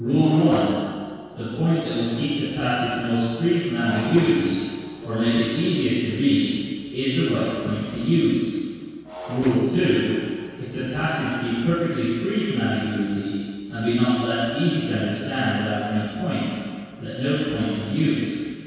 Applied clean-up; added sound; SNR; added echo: neural separator model SepFormer DNS4.